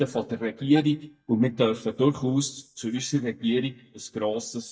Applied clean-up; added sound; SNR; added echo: neural mask model DeepFilterNet 3.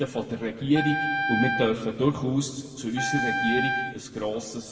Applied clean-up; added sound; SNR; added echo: none; Wind instrument, woodwind instrument; 3 dB; reverberation time 1.9 s.